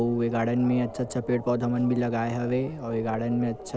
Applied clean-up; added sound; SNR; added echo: none; none; none; none.